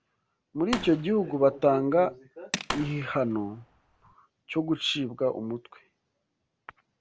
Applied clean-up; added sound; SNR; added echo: none; Tools + Fireworks; 10 dB; none.